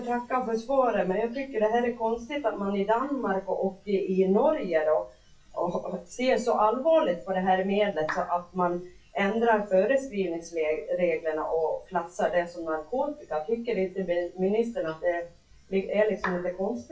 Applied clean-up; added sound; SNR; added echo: classical method WPE with log-MMSE.